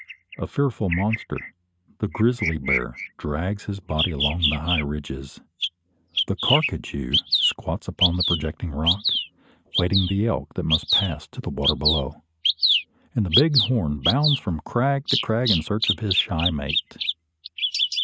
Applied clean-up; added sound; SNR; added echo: neural mask model RNNoise.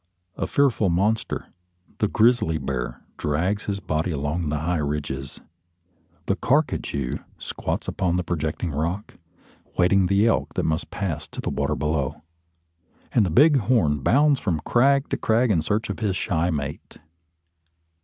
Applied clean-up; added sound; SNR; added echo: none; none; none; none.